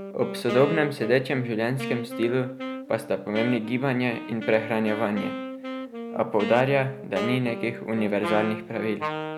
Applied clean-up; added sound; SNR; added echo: none; Wind instrument, woodwind instrument; 8 dB; none.